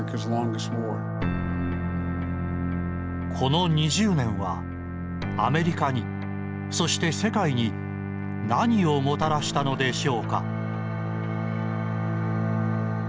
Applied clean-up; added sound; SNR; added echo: none; none; none; none.